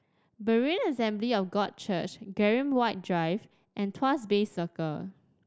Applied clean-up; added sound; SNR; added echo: none; none; none; none.